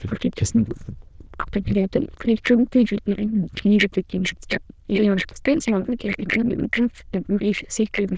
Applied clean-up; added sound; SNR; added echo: neural diffusion model UNIVERSE++.